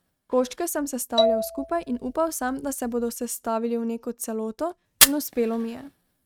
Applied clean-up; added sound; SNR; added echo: neural mask model RNNoise.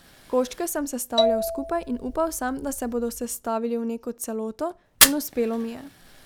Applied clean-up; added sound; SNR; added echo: none; Marimba, xylophone + Fire; 0 dB; none.